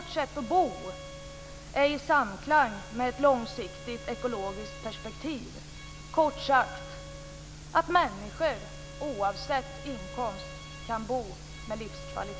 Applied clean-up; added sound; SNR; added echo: none; Bowed string instrument; 17 dB; none.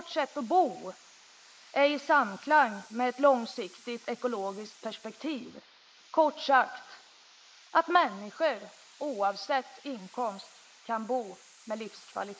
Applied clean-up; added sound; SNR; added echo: neural mask model Resemble Enhance denoiser.